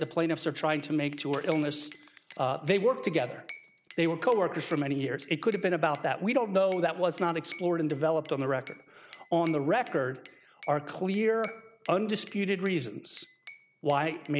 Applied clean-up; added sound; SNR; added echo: none; Glass / Bell; 19 dB; none.